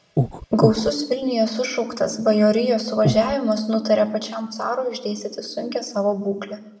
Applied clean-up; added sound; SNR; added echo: none; Breathing; 0 dB; reverberation time 0.6 s.